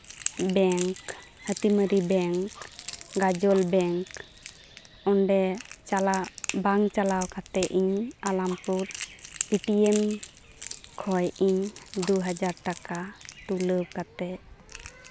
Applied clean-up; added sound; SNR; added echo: none; Crackle; 15 dB; none.